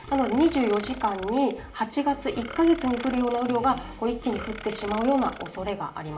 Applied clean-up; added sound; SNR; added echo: none; Burping, eructation; 16 dB; reverberation time 0.5 s.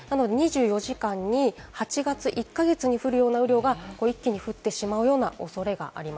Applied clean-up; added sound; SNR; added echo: none; none; none; none.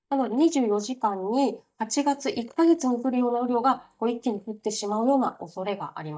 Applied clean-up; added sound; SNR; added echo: neural mask model DeepFilterNet 3.